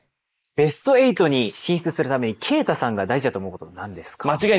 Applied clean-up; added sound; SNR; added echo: neural mask model Resemble Enhance denoiser.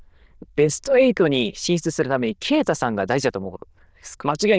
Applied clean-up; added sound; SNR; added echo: neural diffusion model UNIVERSE++.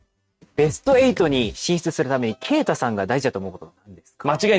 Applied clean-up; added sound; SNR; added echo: neural mask model RNNoise.